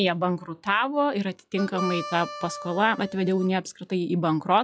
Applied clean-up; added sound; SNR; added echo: classical method log-MMSE.